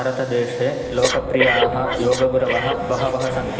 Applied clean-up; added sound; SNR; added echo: none; Breathing; 3 dB; reverberation time 1.1 s.